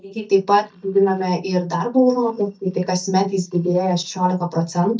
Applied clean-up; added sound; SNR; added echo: neural mask model DeepFilterNet 3.